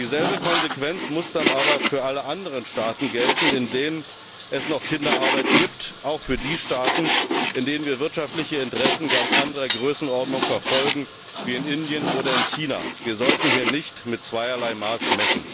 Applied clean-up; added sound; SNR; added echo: none; Glass + Frying (food); -1 dB; none.